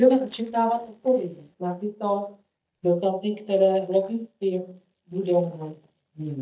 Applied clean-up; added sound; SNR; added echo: neural mask model DeepFilterNet 3.